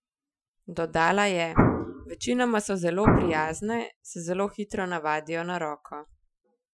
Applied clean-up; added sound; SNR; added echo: classical method Wiener filter.